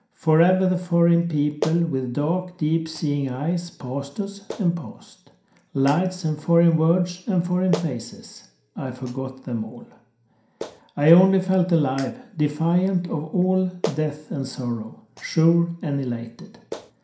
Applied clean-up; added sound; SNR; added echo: none; Clapping; 17 dB; reverberation time 0.5 s.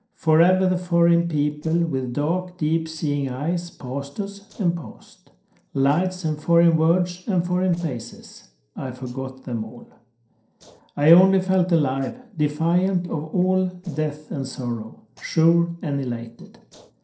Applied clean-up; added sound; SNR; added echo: neural separator model SepFormer DNS4.